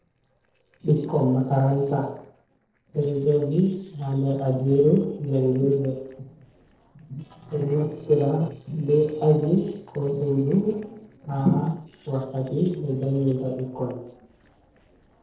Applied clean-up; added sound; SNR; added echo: neural separator model SepFormer DNS4.